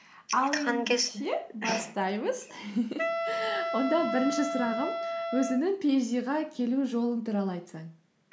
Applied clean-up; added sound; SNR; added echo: none; Wind instrument, woodwind instrument; 3 dB; none.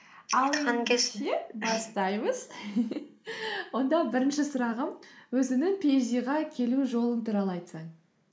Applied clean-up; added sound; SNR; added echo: neural mask model Resemble Enhance denoiser.